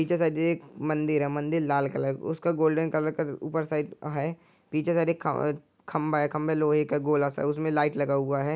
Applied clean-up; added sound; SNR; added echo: none; none; none; none.